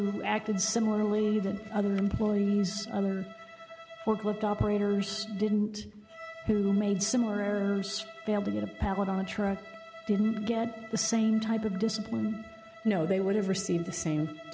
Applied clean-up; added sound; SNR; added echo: none; Bowed string instrument; 18 dB; none.